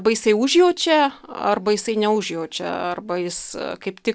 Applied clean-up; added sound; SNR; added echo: none; none; none; none.